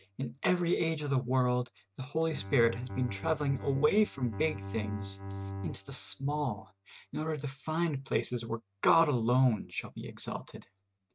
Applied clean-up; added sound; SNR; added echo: neural mask model RNNoise.